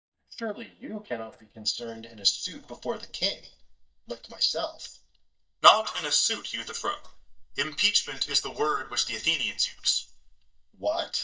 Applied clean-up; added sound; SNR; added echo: neural mask model DeepFilterNet 3.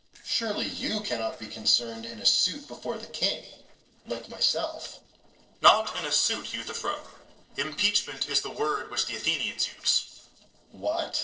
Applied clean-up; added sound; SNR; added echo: neural separator model SepFormer DNS4.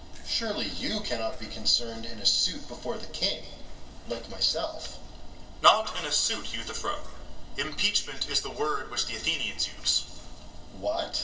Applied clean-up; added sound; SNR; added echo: none; Chewing, mastication; 8 dB; reverberation time 1.9 s.